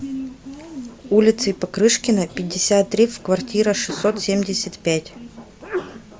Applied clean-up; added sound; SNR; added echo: none; Sneeze; 13 dB; none.